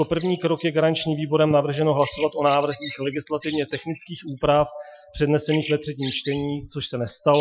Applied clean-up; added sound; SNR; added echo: classical method Wiener filter.